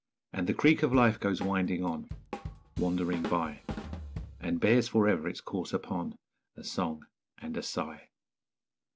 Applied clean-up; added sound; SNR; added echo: none; Drum / Drum kit; 10 dB; none.